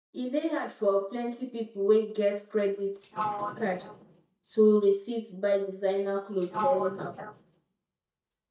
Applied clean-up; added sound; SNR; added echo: neural mask model DeepFilterNet 3.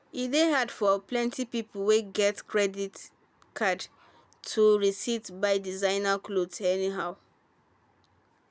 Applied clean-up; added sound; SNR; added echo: none; none; none; none.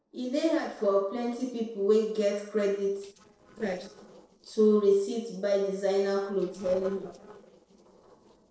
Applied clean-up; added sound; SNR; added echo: neural separator model SepFormer DNS4.